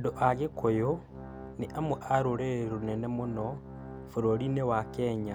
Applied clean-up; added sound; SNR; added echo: none; Organ; 13 dB; none.